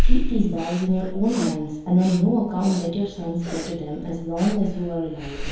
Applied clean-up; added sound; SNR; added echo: none; Breathing; 1 dB; reverberation time 2.2 s.